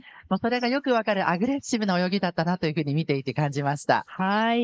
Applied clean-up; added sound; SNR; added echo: neural mask model Resemble Enhance denoiser.